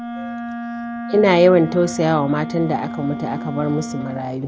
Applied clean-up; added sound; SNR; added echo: none; Wind instrument, woodwind instrument; 9 dB; none.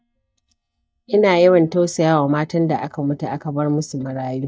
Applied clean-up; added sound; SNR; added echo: neural mask model DeepFilterNet 3.